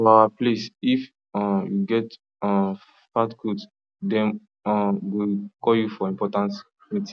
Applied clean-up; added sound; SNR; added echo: none; none; none; none.